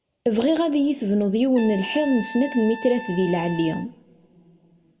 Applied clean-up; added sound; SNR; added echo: none; Trumpet; 16 dB; reverberation time 1.2 s.